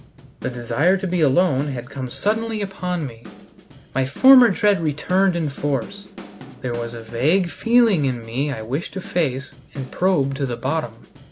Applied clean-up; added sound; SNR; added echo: none; Drum / Drum kit; 20 dB; none.